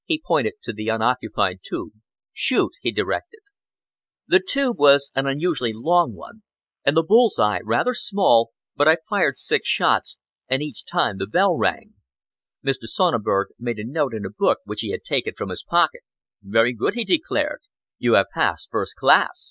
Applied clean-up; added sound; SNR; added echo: neural mask model Resemble Enhance denoiser.